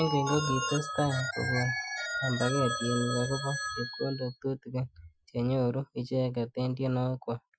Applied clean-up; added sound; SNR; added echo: classical method Wiener filter.